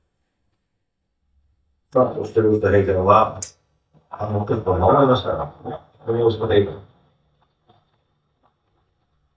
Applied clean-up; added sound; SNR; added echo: neural mask model DeepFilterNet 3.